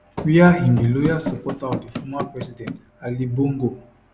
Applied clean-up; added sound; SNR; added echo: none; Run; 10 dB; none.